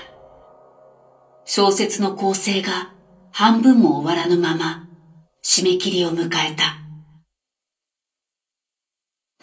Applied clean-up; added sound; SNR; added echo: none; none; none; reverberation time 0.3 s.